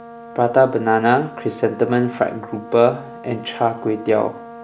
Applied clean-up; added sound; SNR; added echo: none; Brass instrument; 17 dB; none.